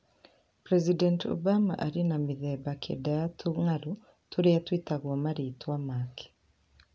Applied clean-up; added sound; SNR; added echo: none; none; none; none.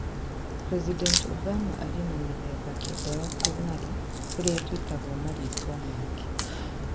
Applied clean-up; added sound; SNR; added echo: none; Crack; -3 dB; none.